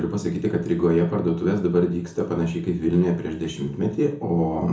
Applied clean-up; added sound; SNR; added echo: none; none; none; reverberation time 0.5 s.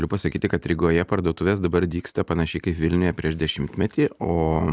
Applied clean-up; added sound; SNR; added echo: none; none; none; none.